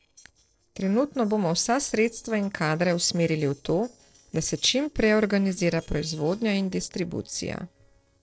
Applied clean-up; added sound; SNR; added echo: neural separator model SepFormer DNS4.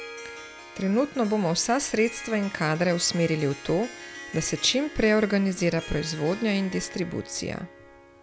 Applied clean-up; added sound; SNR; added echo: none; Harp; 15 dB; none.